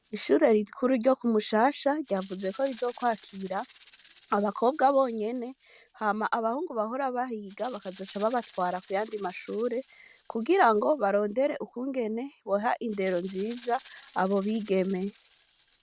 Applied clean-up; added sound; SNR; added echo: none; Rattle (instrument); 17 dB; none.